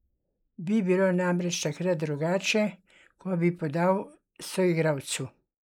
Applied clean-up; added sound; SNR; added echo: neural mask model Resemble Enhance denoiser.